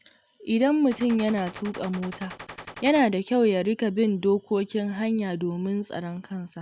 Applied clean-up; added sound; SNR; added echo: none; Gunshot, gunfire; 15 dB; none.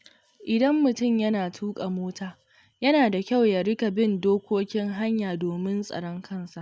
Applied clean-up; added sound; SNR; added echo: none; none; none; none.